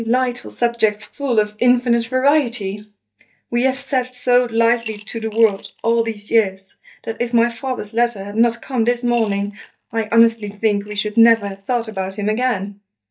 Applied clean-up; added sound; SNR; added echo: neural mask model DeepFilterNet 3.